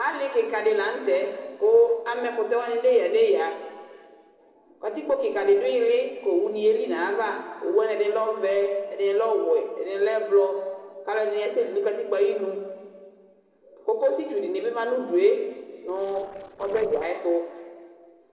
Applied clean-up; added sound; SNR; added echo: neural separator model SepFormer DNS4.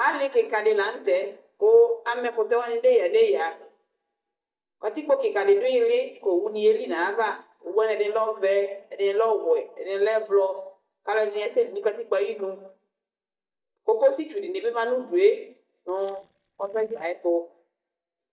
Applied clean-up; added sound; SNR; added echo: neural mask model DeepFilterNet 3.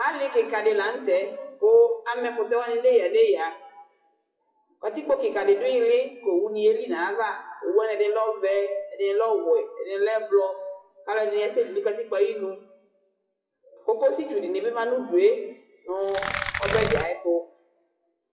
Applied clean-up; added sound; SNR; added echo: classical method WPE with log-MMSE.